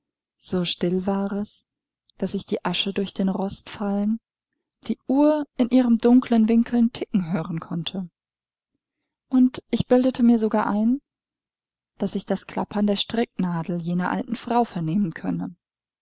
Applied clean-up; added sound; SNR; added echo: none; none; none; none.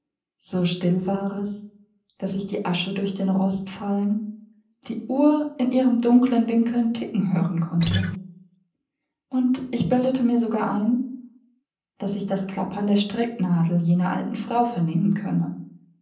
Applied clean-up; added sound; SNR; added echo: none; Acoustic guitar; 2 dB; reverberation time 0.6 s.